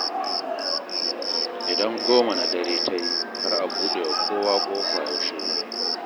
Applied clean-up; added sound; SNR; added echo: none; Cricket; -2 dB; none.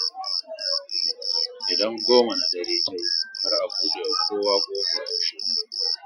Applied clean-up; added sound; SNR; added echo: classical method Wiener filter.